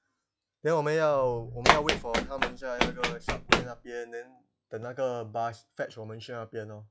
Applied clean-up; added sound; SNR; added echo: classical method log-MMSE.